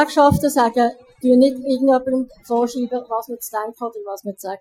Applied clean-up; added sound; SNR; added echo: classical method Wiener filter.